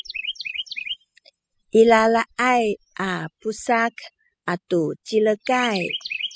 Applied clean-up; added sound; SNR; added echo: classical method spectral subtraction.